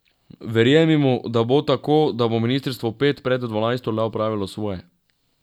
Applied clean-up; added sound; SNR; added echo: none; none; none; none.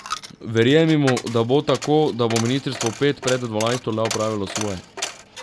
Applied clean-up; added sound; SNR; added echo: none; Coin (dropping); 11 dB; none.